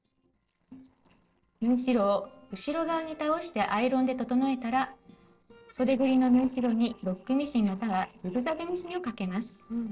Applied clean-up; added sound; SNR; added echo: neural separator model SepFormer DNS4.